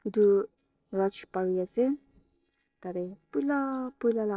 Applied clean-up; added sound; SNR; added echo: neural separator model SepFormer DNS4.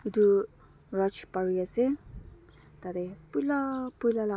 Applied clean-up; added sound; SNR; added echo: none; none; none; none.